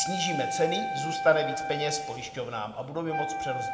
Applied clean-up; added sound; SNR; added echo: none; Wind instrument, woodwind instrument; 3 dB; reverberation time 1.1 s.